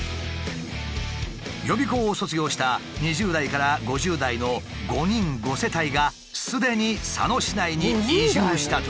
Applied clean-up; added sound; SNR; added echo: none; none; none; none.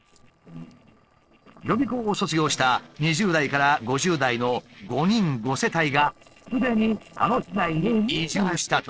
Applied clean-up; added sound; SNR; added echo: neural separator model SepFormer DNS4.